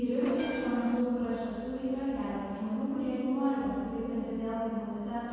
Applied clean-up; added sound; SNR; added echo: none; Bell; 10 dB; reverberation time 2.1 s.